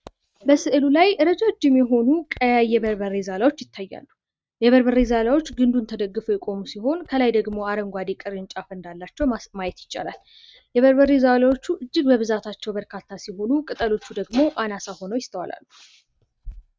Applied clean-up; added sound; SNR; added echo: neural mask model RNNoise.